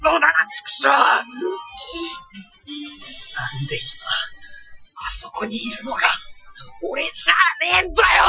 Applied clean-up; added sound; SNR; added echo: classical method Wiener filter.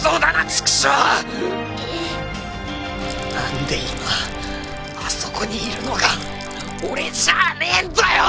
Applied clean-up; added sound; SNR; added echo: none; Rattle / Rattle (instrument); 17 dB; none.